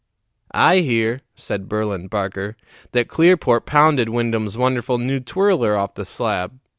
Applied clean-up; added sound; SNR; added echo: none; none; none; none.